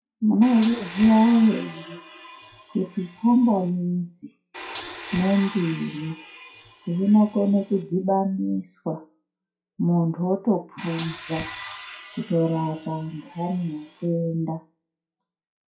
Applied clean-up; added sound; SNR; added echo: classical method WPE with log-MMSE.